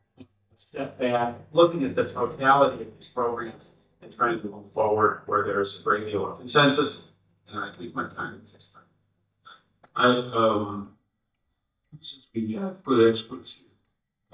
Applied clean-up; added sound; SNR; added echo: neural mask model DeepFilterNet 3.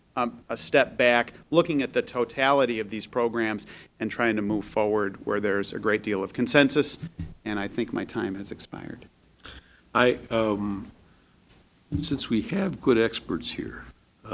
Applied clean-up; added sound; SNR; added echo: none; none; none; none.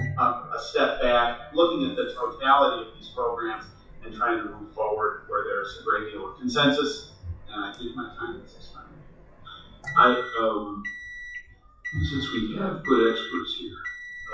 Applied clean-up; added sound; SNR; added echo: classical method WPE with log-MMSE.